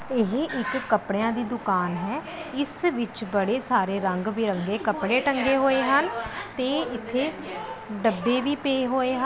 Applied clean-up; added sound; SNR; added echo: none; none; none; none.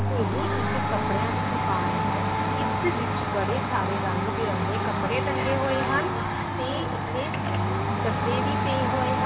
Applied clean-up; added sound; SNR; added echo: none; Domestic sounds, home sounds; -4 dB; reverberation time 2.9 s.